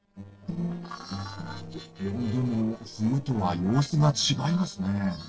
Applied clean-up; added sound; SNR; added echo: neural separator model SepFormer DNS4.